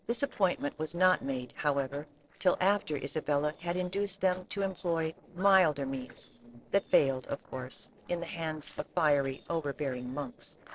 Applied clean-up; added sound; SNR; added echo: neural separator model SepFormer DNS4.